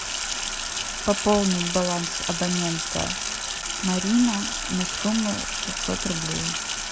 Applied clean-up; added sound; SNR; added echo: none; Sink (filling or washing); 2 dB; none.